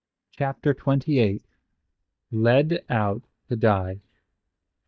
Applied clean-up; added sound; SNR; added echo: neural mask model DeepFilterNet 3.